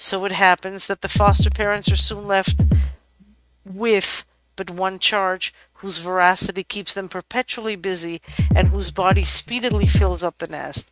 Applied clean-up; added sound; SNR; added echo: neural mask model RNNoise.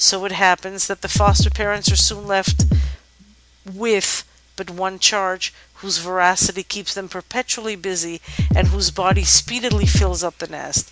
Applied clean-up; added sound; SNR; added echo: none; Drum kit; -3 dB; none.